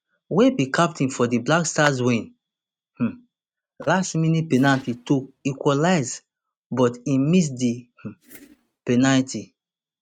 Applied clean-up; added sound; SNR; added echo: neural mask model RNNoise.